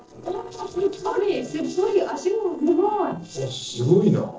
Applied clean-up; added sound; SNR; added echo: neural separator model SepFormer DNS4.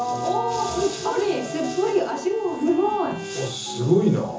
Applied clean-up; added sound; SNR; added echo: none; Bowed string instrument; 17 dB; reverberation time 0.6 s.